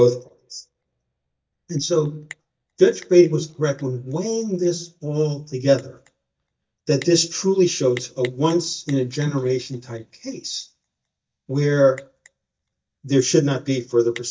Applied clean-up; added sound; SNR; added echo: neural mask model DeepFilterNet 3.